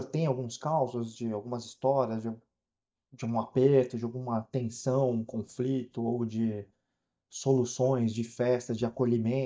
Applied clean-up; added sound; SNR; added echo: neural mask model DeepFilterNet 3.